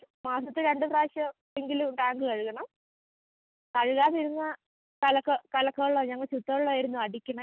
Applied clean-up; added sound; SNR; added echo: none; none; none; none.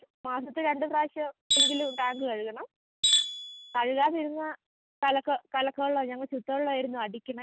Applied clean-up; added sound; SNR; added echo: none; Tools; -4 dB; none.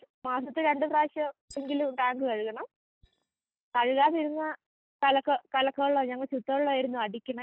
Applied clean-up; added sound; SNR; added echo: neural mask model DeepFilterNet 3.